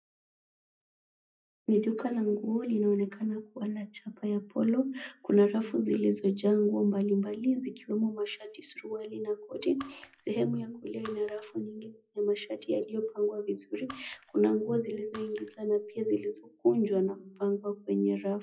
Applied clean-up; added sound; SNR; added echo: classical method WPE with log-MMSE.